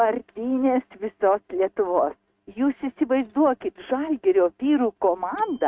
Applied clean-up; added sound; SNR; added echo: neural mask model RNNoise.